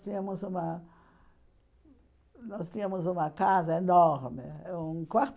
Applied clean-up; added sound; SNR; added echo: none; none; none; none.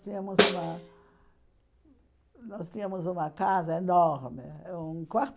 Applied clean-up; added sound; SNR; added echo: none; Snare drum; -1 dB; none.